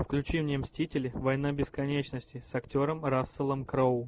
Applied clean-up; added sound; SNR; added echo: none; none; none; none.